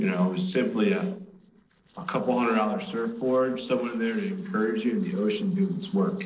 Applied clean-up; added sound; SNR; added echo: neural separator model SepFormer DNS4.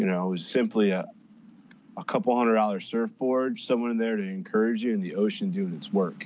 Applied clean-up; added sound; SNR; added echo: none; none; none; none.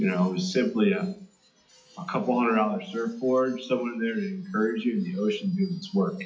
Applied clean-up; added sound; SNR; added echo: classical method WPE with log-MMSE.